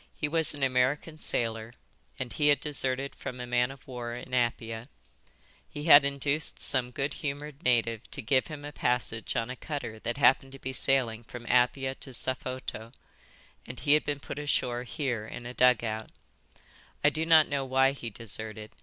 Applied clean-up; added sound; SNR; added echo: none; none; none; none.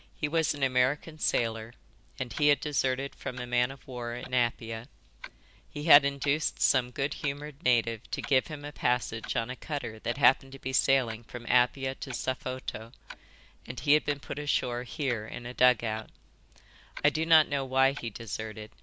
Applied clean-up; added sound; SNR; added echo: none; Clock; 20 dB; none.